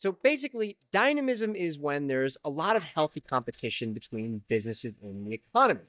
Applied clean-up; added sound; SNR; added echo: neural mask model DeepFilterNet 3.